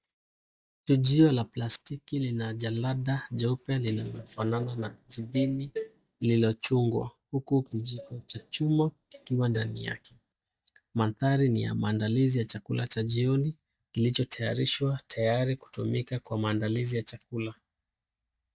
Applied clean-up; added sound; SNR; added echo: neural mask model DeepFilterNet 3.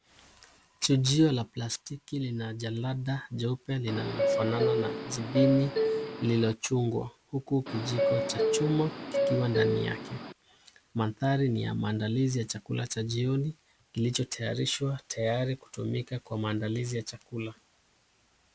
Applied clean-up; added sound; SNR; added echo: none; Subway, metro, underground; -1 dB; none.